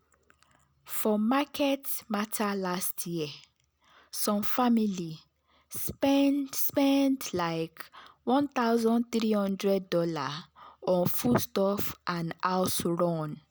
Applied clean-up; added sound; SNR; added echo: none; none; none; none.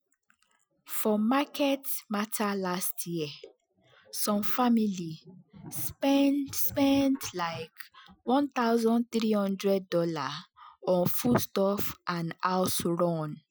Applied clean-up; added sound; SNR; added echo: classical method Wiener filter.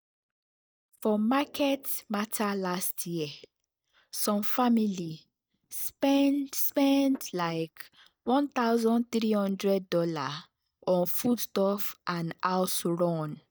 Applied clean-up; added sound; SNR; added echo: neural mask model DeepFilterNet 3.